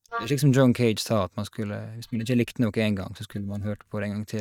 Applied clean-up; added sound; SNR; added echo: neural mask model DeepFilterNet 3.